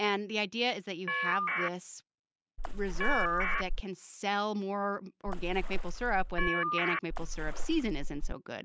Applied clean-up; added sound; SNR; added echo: none; Water / Splash, splatter + Telephone; -3 dB; none.